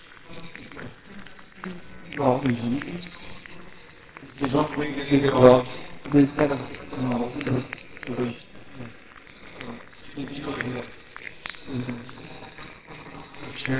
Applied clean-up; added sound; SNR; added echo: neural separator model SepFormer WHAMR!.